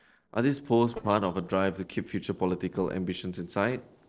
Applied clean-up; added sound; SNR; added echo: neural separator model SepFormer DNS4.